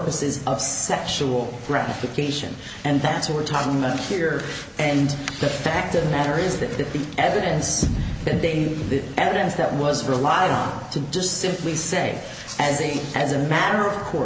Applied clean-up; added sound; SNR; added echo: none; none; none; none.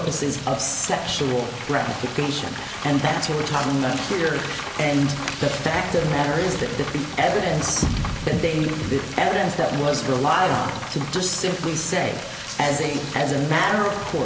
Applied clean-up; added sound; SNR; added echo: none; Frying (food); 11 dB; none.